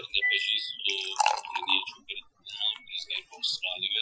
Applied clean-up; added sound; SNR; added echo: classical method Wiener filter.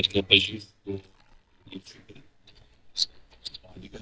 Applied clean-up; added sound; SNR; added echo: neural mask model DeepFilterNet 3.